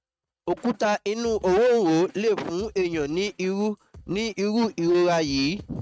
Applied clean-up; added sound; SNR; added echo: neural mask model RNNoise.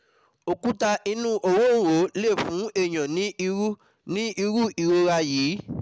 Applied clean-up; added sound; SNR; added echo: none; none; none; none.